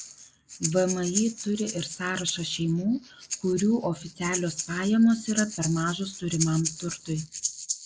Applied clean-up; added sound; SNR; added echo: neural mask model Resemble Enhance denoiser.